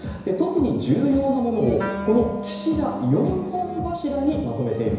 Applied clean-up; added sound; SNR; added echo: none; Wind instrument, woodwind instrument; 11 dB; reverberation time 1.0 s.